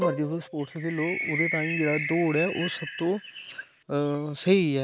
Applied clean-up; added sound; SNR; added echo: none; Bird + Bowed string instrument; 6 dB; none.